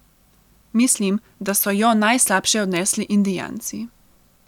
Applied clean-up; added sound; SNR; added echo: none; none; none; none.